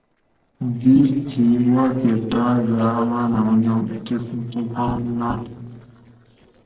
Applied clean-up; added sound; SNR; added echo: neural separator model SepFormer DNS4.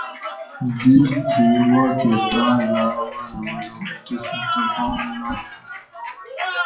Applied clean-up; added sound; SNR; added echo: classical method WPE with log-MMSE.